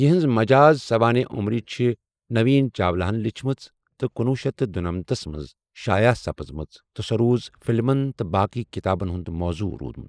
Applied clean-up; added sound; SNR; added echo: neural mask model Resemble Enhance denoiser.